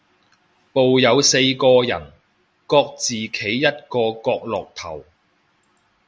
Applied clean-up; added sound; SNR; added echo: none; none; none; none.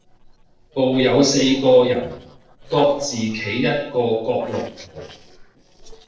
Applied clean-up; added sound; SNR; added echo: neural separator model SepFormer DNS4.